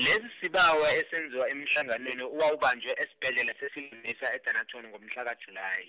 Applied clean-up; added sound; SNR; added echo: none; none; none; none.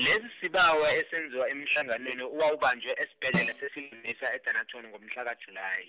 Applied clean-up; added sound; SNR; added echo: none; Snare drum; 11 dB; none.